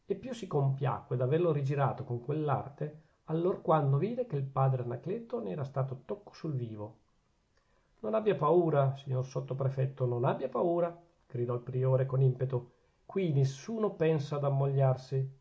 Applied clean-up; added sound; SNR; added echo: none; none; none; none.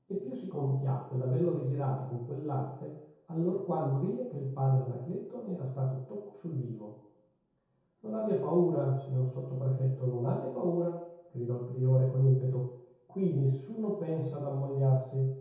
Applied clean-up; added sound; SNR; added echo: none; none; none; reverberation time 0.8 s.